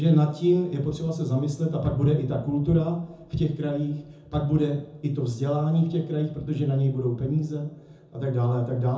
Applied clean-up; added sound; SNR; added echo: none; none; none; reverberation time 0.5 s.